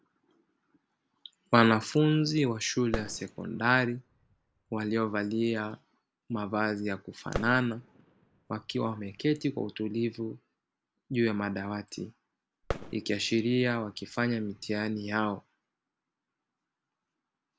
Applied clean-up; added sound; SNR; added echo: none; Fireworks; 12 dB; none.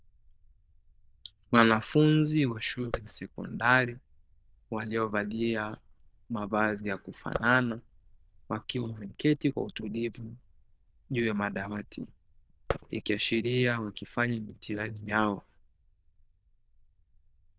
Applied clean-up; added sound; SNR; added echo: neural diffusion model UNIVERSE++.